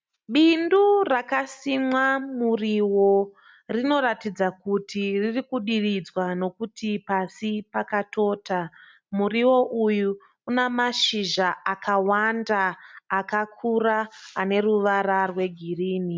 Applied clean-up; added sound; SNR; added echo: none; none; none; none.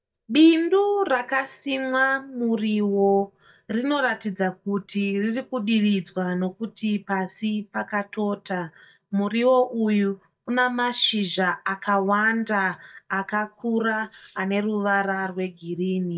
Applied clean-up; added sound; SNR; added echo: neural mask model DeepFilterNet 3.